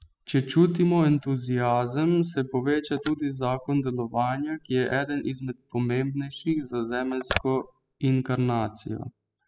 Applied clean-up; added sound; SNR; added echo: classical method spectral subtraction.